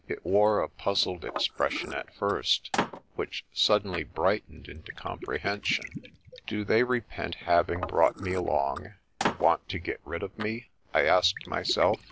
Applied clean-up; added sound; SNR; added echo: none; Liquid; 11 dB; none.